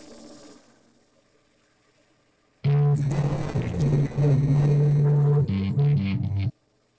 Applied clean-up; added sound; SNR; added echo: neural separator model SepFormer DNS4.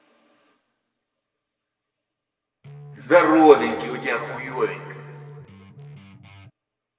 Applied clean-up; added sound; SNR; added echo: none; Guitar; 19 dB; reverberation time 2.3 s.